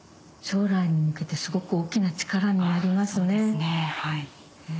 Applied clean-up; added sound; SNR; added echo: none; none; none; none.